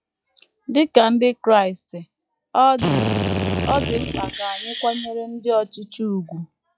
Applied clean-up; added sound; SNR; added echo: classical method log-MMSE.